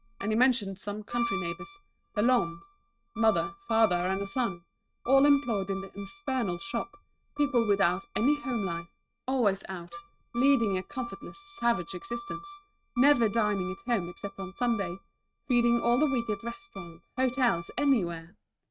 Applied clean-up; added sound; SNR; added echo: neural mask model RNNoise.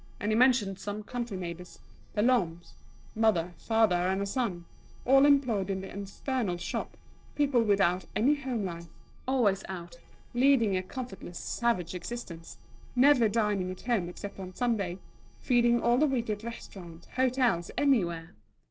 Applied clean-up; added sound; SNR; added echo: neural separator model SepFormer DNS4.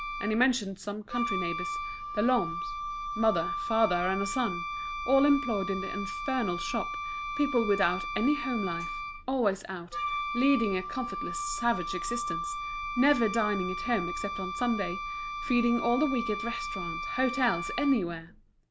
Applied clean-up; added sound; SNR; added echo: none; Wind instrument, woodwind instrument; 5 dB; none.